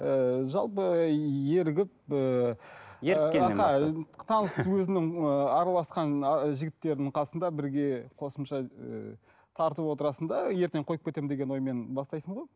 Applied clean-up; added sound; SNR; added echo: none; none; none; none.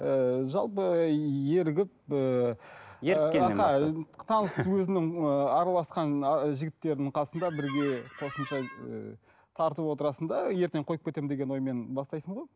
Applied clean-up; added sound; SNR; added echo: none; Squeak; 14 dB; none.